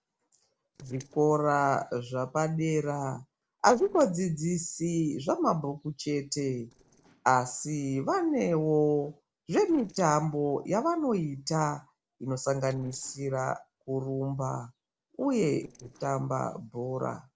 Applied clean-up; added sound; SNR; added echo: neural separator model SepFormer DNS4.